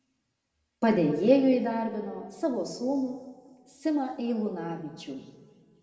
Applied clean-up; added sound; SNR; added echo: none; none; none; reverberation time 1.5 s.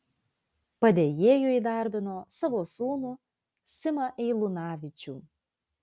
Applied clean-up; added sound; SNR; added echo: none; none; none; none.